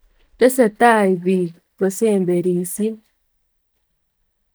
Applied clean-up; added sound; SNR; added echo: neural mask model DeepFilterNet 3.